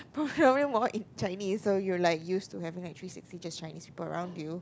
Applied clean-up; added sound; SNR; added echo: none; none; none; none.